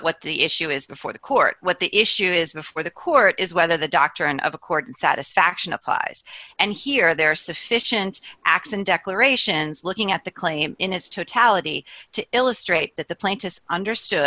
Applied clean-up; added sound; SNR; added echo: none; none; none; none.